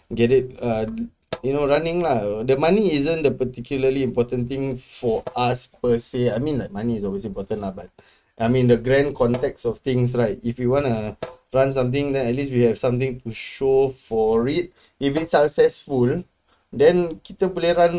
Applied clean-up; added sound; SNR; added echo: neural mask model RNNoise.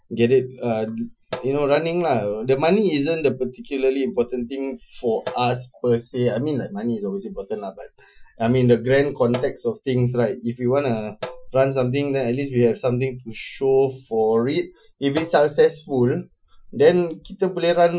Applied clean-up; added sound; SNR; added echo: classical method Wiener filter.